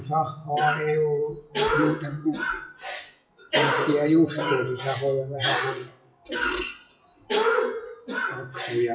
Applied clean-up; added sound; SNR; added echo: classical method WPE with log-MMSE.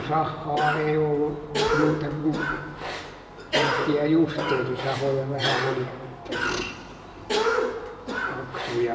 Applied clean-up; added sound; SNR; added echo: none; Cough; 2 dB; reverberation time 1.7 s.